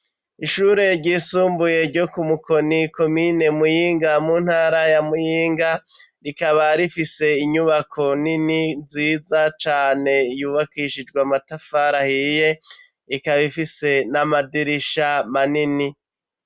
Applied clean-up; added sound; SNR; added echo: none; none; none; none.